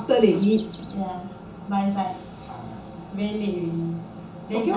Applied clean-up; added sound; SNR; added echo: none; Chirp, tweet; 19 dB; reverberation time 0.6 s.